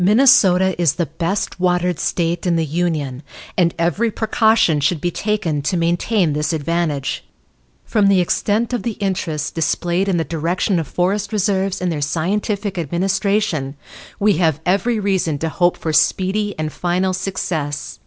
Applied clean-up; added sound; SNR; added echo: none; none; none; none.